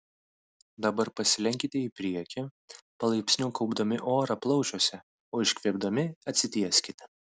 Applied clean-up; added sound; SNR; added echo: none; none; none; none.